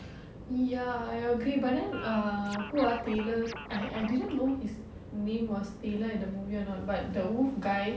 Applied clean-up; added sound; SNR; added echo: none; Scratching (performance technique); 12 dB; none.